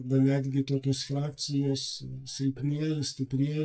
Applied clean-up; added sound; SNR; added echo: neural mask model DeepFilterNet 3.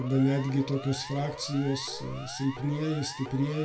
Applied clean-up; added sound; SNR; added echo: none; Siren; 13 dB; reverberation time 0.3 s.